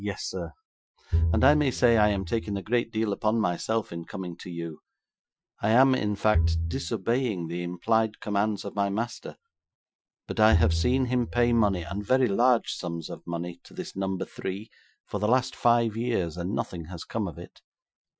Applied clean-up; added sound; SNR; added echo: classical method Wiener filter.